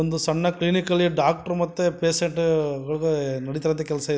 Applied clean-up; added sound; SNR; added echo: none; none; none; none.